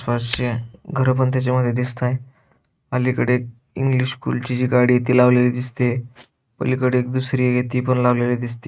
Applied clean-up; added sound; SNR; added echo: neural mask model RNNoise.